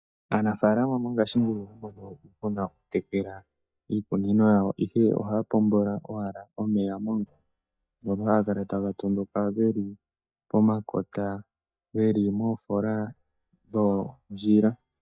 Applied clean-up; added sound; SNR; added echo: neural mask model DeepFilterNet 3.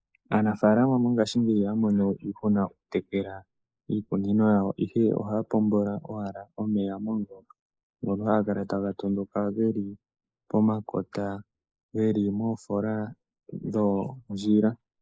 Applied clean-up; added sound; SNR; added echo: neural mask model Resemble Enhance denoiser.